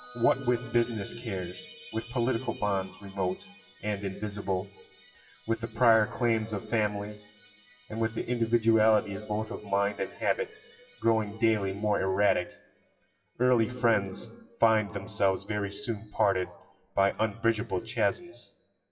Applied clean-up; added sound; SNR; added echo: classical method WPE with log-MMSE.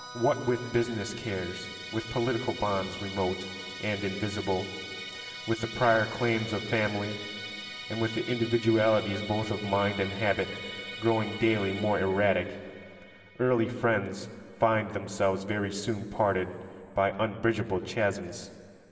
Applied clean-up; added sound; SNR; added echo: none; Musical instrument; 13 dB; reverberation time 2.4 s.